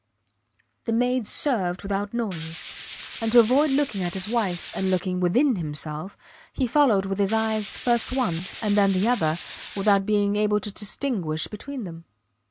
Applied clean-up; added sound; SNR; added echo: none; Tools; 8 dB; none.